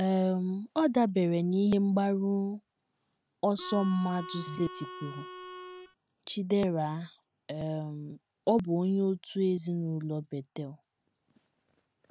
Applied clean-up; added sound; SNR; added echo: none; Harmonica; 12 dB; none.